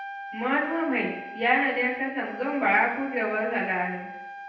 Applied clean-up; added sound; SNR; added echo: none; Trumpet; 13 dB; reverberation time 0.9 s.